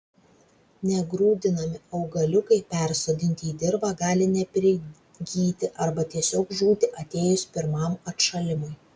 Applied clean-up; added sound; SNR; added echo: none; none; none; none.